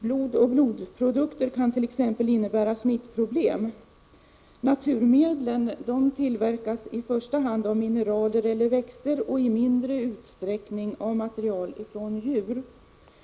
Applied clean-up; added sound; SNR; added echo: none; none; none; none.